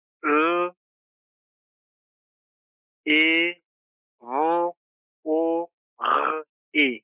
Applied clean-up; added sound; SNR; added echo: neural mask model Resemble Enhance denoiser.